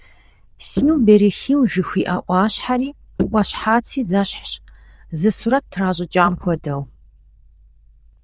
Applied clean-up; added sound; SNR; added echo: neural diffusion model UNIVERSE++.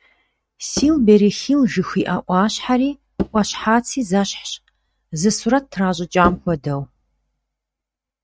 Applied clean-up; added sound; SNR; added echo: neural mask model RNNoise.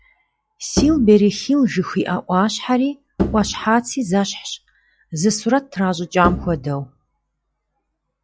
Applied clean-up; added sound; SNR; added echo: classical method log-MMSE.